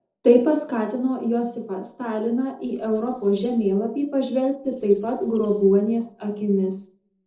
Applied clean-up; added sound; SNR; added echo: neural separator model SepFormer DNS4.